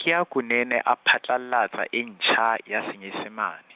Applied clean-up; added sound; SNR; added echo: none; none; none; none.